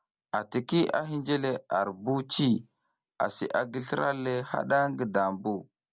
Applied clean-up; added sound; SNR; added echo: none; none; none; none.